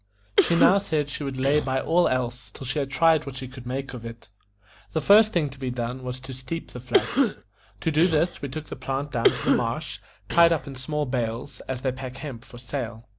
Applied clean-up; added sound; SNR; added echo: none; Cough; 2 dB; none.